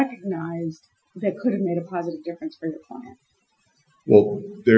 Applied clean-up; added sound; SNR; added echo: classical method Wiener filter.